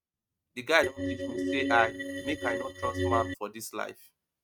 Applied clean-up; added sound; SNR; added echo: neural mask model RNNoise.